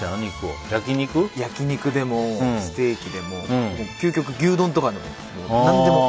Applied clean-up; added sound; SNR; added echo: none; none; none; none.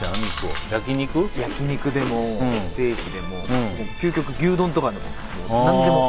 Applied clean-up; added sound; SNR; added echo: none; Chewing, mastication; 6 dB; none.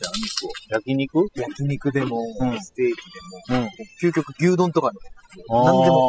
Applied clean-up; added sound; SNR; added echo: classical method spectral subtraction.